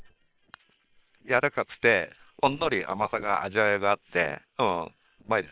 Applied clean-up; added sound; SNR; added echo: neural separator model SepFormer WHAM!.